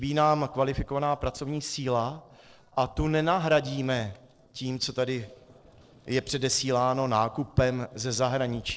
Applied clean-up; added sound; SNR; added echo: neural separator model SepFormer DNS4.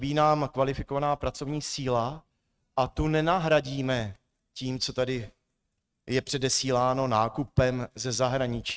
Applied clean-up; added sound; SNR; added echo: neural mask model RNNoise.